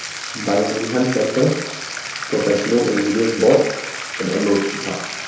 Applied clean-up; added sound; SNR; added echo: none; Bathtub (filling or washing); 9 dB; reverberation time 1.0 s.